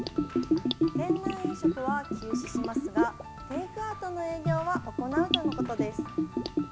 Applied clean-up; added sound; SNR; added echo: none; Bathtub (filling or washing) / Gurgling; -4 dB; none.